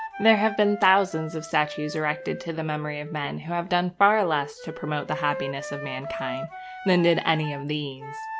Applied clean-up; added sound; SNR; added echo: none; Wind instrument, woodwind instrument; 12 dB; none.